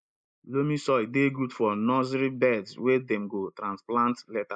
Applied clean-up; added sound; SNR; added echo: neural mask model Resemble Enhance denoiser.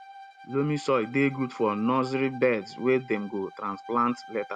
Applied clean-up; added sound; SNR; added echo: none; Bowed string instrument; 18 dB; none.